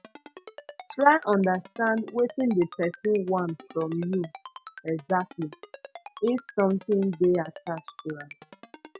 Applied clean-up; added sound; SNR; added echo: none; Ringtone; 19 dB; none.